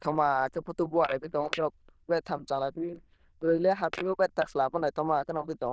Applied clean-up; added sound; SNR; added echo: neural diffusion model UNIVERSE++.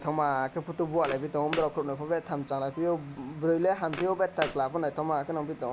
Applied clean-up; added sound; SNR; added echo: none; Walk, footsteps; 15 dB; none.